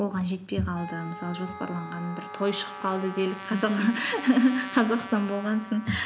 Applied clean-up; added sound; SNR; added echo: none; Wind instrument, woodwind instrument + Trumpet; 13 dB; none.